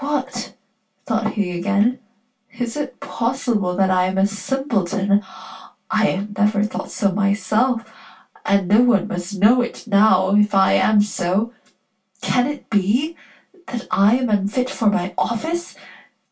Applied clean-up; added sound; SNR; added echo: none; none; none; reverberation time 0.2 s.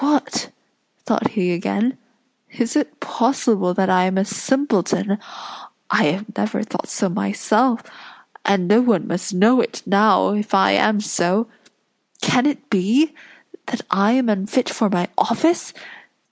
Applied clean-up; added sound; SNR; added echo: none; none; none; none.